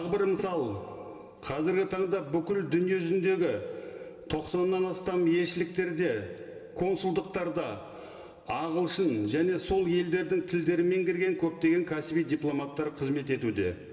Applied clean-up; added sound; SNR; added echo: none; none; none; reverberation time 1.7 s.